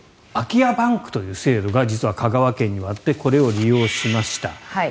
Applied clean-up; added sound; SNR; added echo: none; none; none; none.